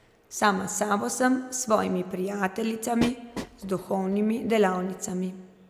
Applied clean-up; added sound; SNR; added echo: none; Train; 11 dB; none.